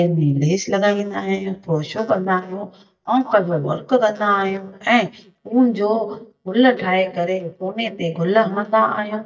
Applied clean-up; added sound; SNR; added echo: neural mask model DeepFilterNet 3.